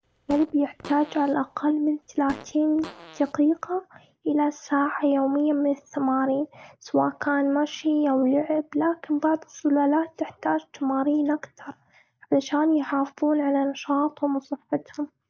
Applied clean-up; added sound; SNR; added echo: none; Fart; 19 dB; none.